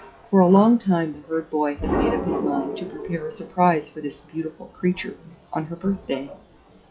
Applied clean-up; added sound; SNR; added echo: classical method WPE with log-MMSE.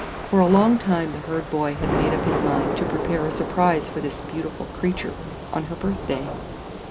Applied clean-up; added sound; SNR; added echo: none; Thunder / Rain; 4 dB; reverberation time 0.3 s.